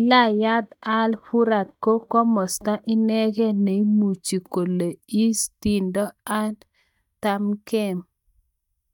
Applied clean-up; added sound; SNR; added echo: neural mask model DeepFilterNet 3.